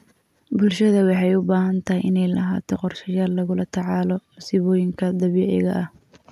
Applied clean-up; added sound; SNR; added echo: none; none; none; none.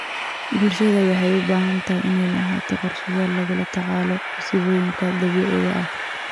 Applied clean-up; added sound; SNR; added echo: none; Train; 8 dB; none.